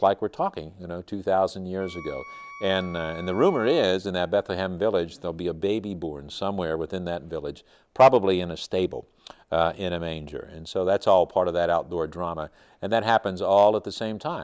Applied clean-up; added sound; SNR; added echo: none; Wind instrument, woodwind instrument; 19 dB; none.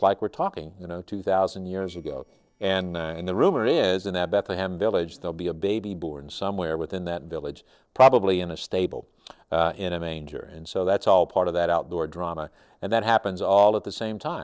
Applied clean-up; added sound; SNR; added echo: neural separator model SepFormer DNS4.